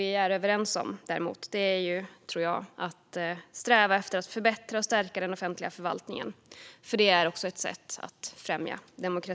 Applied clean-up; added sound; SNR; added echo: none; none; none; none.